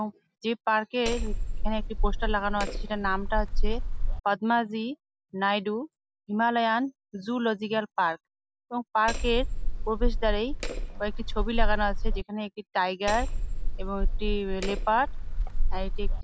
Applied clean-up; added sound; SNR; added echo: none; Hammer; -4 dB; none.